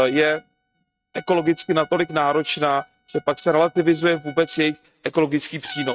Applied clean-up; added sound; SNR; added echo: neural mask model RNNoise.